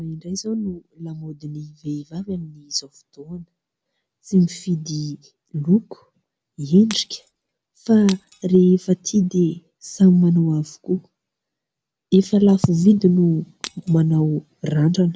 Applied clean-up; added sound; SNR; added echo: none; Shatter; 18 dB; none.